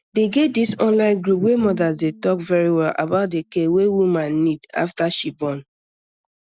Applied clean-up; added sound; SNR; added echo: none; Bowed string instrument; 19 dB; none.